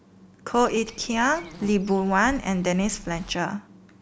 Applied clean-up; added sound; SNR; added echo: none; Walk, footsteps / Insect; 16 dB; none.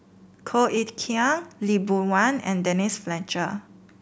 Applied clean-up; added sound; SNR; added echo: none; none; none; none.